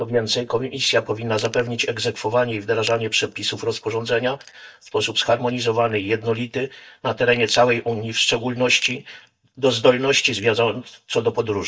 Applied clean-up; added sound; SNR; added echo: neural mask model DeepFilterNet 3.